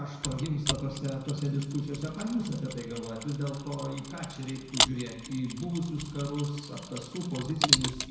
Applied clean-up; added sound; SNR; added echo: none; Mechanisms; 1 dB; reverberation time 1.0 s.